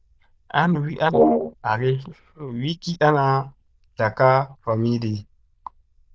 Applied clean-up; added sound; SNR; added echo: neural diffusion model UNIVERSE++.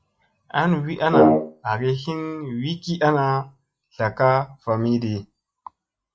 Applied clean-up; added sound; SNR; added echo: classical method log-MMSE.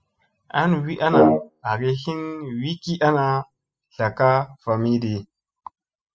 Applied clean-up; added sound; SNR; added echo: classical method spectral subtraction.